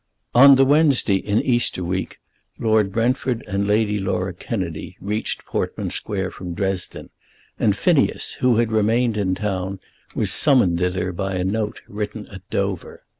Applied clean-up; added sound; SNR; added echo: none; none; none; none.